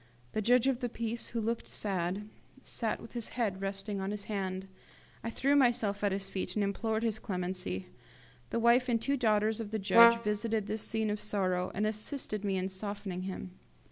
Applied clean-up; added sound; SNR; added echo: none; Brass instrument; -2 dB; none.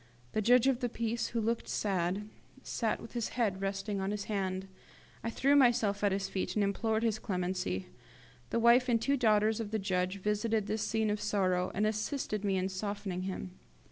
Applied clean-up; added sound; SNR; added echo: none; none; none; none.